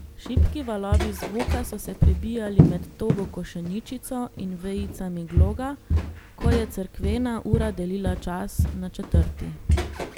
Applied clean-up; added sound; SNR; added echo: none; Walk, footsteps; -5 dB; none.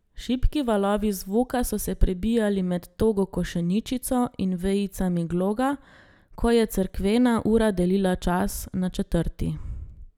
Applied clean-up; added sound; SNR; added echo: none; none; none; none.